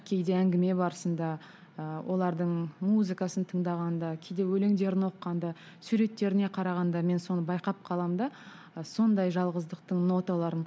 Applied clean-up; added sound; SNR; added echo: none; none; none; none.